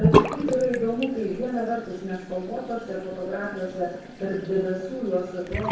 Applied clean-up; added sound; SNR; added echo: none; Bathtub (filling or washing) / Sink (filling or washing); 1 dB; reverberation time 0.7 s.